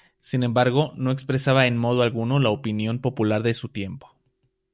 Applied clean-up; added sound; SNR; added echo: none; none; none; none.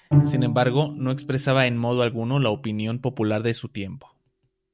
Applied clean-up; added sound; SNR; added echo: none; Bowed string instrument; 2 dB; none.